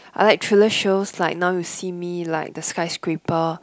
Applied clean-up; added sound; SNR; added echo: none; none; none; none.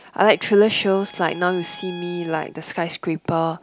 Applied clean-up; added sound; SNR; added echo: none; Bowed string instrument; 20 dB; none.